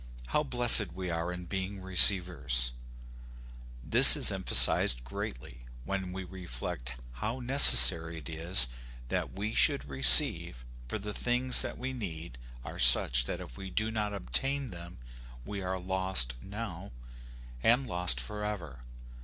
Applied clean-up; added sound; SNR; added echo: none; none; none; none.